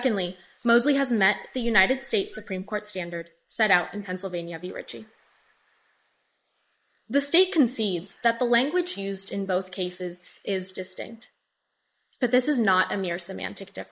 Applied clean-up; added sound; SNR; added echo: neural mask model Resemble Enhance denoiser.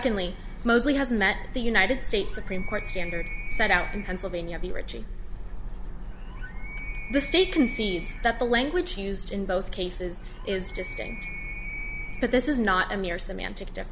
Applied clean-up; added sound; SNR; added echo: none; Animal; 15 dB; none.